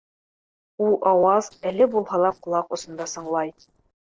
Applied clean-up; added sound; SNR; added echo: neural separator model SepFormer DNS4.